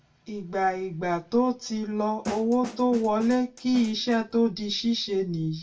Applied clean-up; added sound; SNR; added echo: none; Snare drum; 13 dB; reverberation time 0.2 s.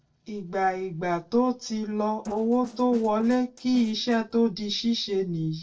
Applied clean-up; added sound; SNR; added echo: neural separator model SepFormer DNS4.